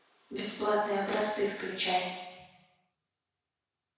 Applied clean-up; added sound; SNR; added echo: none; none; none; reverberation time 1.0 s.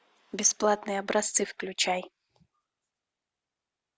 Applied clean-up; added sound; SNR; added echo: none; none; none; none.